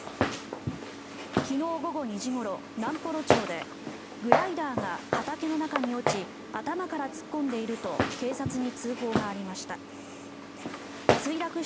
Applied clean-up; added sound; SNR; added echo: none; Walk, footsteps; -1 dB; none.